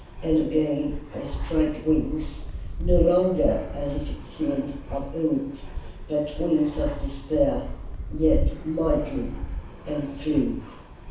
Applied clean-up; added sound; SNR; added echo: none; Fixed-wing aircraft, airplane; 5 dB; reverberation time 0.7 s.